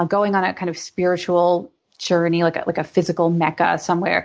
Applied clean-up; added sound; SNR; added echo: none; none; none; none.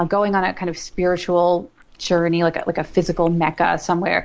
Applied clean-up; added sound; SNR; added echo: neural mask model Resemble Enhance denoiser.